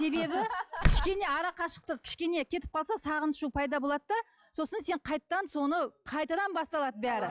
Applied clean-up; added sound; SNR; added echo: classical method log-MMSE.